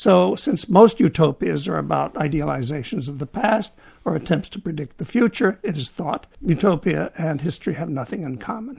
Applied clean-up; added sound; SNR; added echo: none; none; none; none.